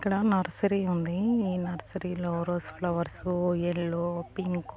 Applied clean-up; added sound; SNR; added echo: none; none; none; none.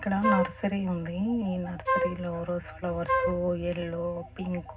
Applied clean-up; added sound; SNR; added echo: none; Wind instrument, woodwind instrument; 0 dB; reverberation time 0.4 s.